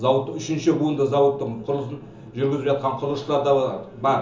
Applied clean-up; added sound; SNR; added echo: none; none; none; reverberation time 0.8 s.